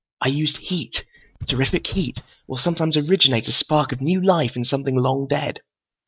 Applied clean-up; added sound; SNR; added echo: neural mask model RNNoise.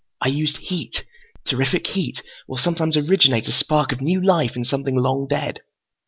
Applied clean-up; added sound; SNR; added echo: none; none; none; none.